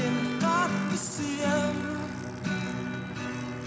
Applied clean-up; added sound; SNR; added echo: none; Aircraft + Bowed string instrument; 10 dB; none.